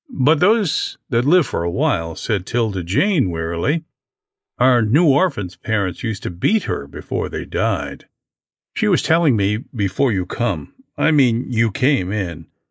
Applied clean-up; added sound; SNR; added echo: neural mask model Resemble Enhance denoiser.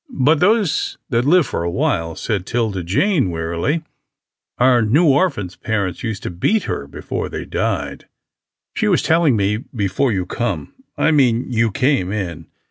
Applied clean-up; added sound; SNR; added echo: none; none; none; none.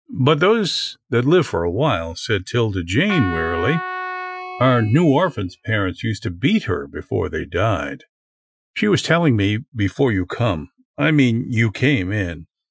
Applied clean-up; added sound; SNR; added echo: classical method Wiener filter.